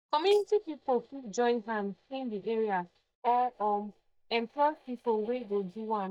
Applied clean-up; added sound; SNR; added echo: neural mask model DeepFilterNet 3.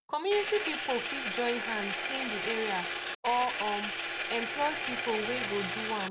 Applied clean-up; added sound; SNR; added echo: none; Engine; 0 dB; none.